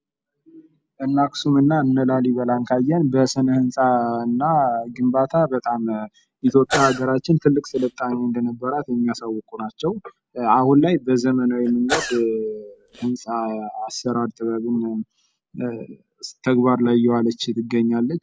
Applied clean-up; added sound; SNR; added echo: none; Sneeze / Cough; 10 dB; none.